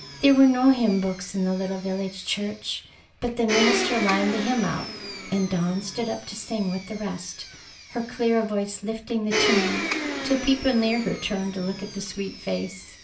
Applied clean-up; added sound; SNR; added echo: none; Domestic sounds, home sounds; 7 dB; reverberation time 0.3 s.